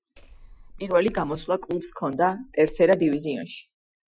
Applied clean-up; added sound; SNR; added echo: classical method Wiener filter.